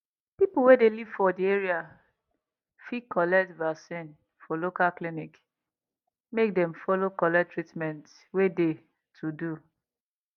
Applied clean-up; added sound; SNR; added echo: none; none; none; none.